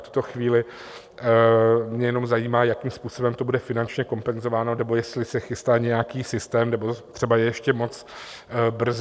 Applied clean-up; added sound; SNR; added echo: none; none; none; none.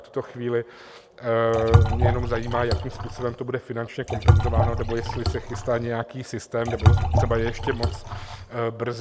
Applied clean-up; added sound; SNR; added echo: none; Liquid; -4 dB; none.